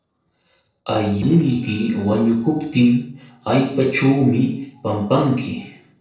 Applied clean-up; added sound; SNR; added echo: neural separator model SepFormer DNS4.